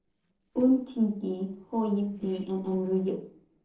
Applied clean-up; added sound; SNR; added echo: neural separator model SepFormer DNS4.